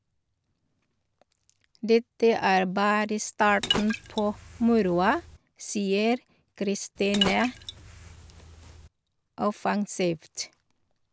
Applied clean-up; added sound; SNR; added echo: none; Liquid; 7 dB; none.